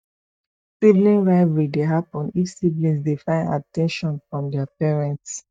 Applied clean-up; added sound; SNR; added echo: neural mask model DeepFilterNet 3.